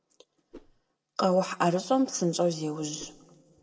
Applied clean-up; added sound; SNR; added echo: neural separator model SepFormer DNS4.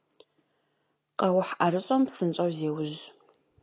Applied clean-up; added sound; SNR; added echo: none; none; none; none.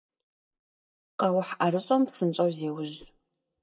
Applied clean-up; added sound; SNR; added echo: neural mask model DeepFilterNet 3.